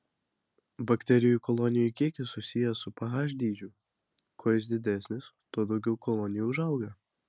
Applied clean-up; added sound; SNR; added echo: none; none; none; none.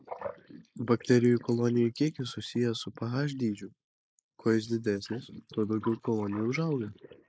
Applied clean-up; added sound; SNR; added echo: neural mask model Resemble Enhance denoiser.